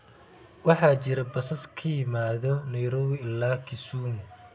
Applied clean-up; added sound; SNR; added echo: none; none; none; none.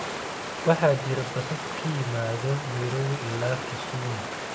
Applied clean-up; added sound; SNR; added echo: none; Water; 5 dB; none.